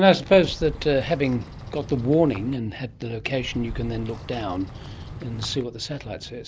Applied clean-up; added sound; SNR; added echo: none; Bird vocalization, bird call, bird song; 13 dB; none.